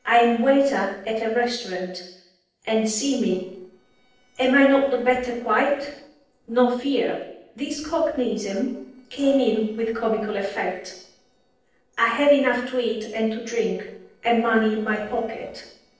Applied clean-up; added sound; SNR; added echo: neural separator model SepFormer DNS4.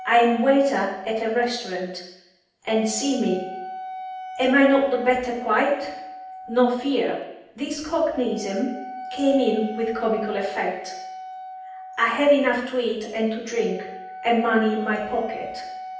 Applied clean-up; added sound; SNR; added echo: none; Wind instrument, woodwind instrument; 13 dB; reverberation time 0.9 s.